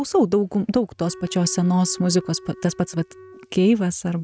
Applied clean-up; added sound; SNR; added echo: neural mask model RNNoise.